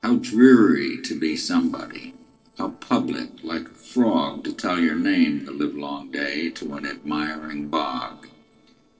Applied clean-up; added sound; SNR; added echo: neural separator model SepFormer DNS4.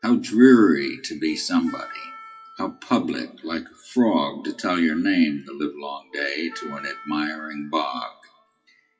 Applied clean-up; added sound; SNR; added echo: classical method WPE with log-MMSE.